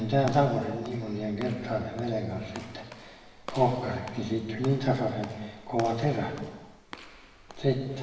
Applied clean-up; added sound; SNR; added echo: none; Walk, footsteps / Slam; 18 dB; reverberation time 1.1 s.